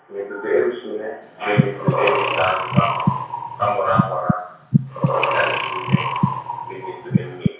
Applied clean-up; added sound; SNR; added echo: none; Breathing; -3 dB; reverberation time 0.6 s.